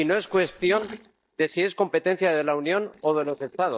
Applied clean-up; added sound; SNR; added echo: neural mask model DeepFilterNet 3.